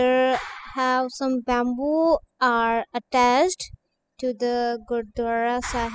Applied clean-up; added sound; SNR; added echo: classical method spectral subtraction.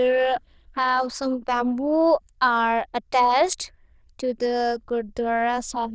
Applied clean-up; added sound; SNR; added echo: neural diffusion model UNIVERSE++.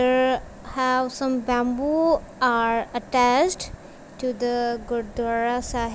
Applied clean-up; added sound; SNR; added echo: none; none; none; none.